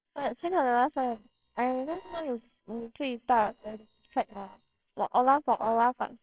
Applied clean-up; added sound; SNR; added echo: neural separator model SepFormer WHAMR!.